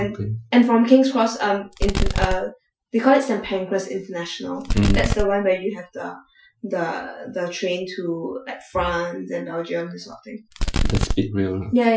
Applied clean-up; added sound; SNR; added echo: classical method Wiener filter.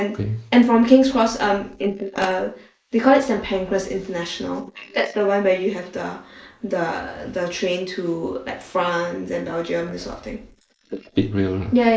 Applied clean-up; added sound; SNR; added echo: neural mask model Resemble Enhance denoiser.